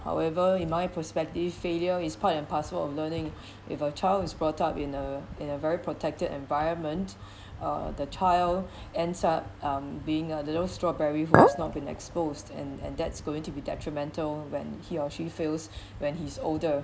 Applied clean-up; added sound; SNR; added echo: none; Chink, clink; -4 dB; none.